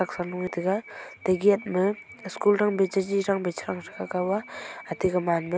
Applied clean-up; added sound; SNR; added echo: none; none; none; none.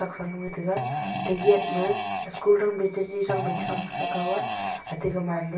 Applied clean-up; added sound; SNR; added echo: none; Fart; 3 dB; reverberation time 0.3 s.